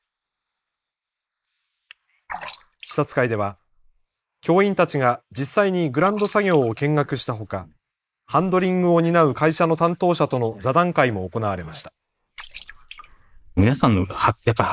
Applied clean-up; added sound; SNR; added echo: neural mask model Resemble Enhance denoiser.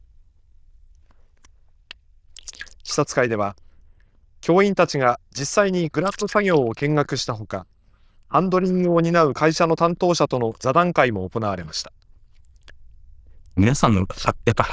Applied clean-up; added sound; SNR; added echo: neural diffusion model UNIVERSE++.